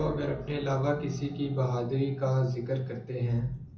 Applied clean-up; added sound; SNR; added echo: none; Animal; 13 dB; reverberation time 0.7 s.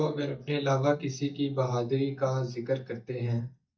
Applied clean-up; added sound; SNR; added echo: neural mask model DeepFilterNet 3.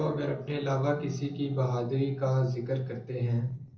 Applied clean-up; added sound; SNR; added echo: neural separator model SepFormer DNS4.